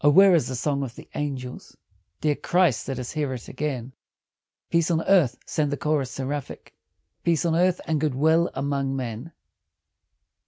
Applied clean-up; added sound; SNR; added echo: none; none; none; none.